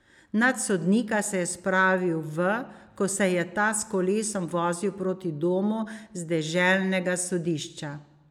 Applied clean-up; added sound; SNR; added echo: none; none; none; none.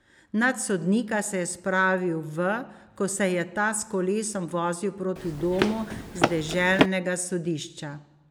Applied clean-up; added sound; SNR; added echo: none; Run; 0 dB; none.